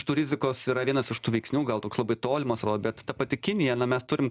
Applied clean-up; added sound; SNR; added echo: none; none; none; none.